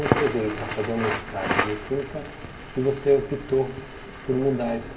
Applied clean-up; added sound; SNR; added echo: none; Crackle; 4 dB; reverberation time 1.8 s.